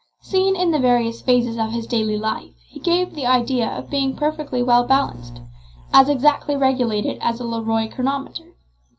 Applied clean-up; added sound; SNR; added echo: none; none; none; reverberation time 0.3 s.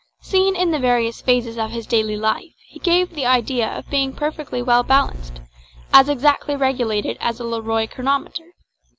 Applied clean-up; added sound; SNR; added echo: none; none; none; none.